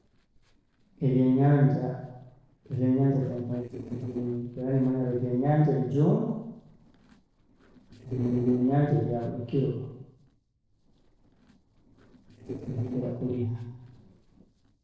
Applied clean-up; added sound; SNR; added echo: neural separator model SepFormer DNS4.